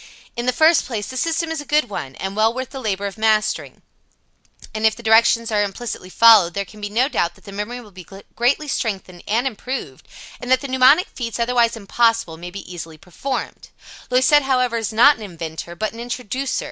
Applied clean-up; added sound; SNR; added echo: none; none; none; none.